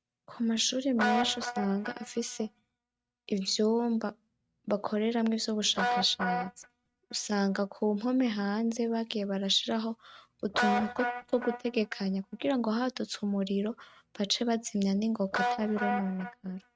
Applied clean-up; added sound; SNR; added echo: neural mask model RNNoise.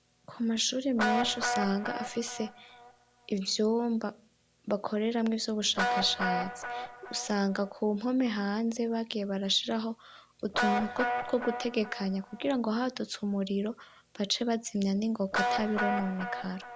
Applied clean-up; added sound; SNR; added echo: none; Guitar; 6 dB; none.